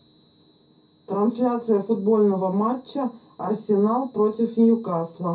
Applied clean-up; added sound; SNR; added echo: none; none; none; reverberation time 0.3 s.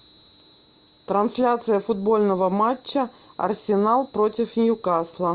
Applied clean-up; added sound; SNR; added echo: none; none; none; none.